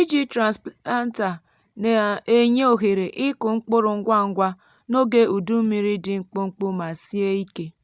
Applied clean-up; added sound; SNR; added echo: none; none; none; none.